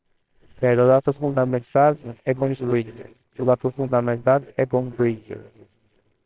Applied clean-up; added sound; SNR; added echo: neural separator model SepFormer WHAMR!.